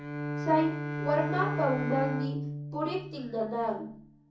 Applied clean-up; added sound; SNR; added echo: none; Bowed string instrument; 4 dB; reverberation time 0.6 s.